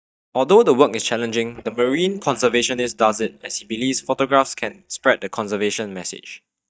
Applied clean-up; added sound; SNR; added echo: neural mask model DeepFilterNet 3.